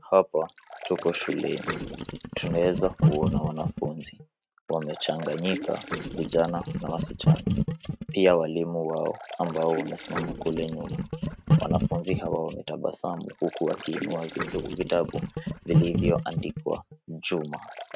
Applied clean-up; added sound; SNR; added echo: neural mask model RNNoise.